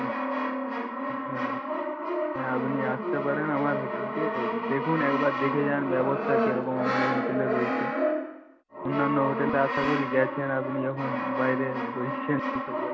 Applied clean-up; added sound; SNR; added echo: none; Brass instrument; -1 dB; none.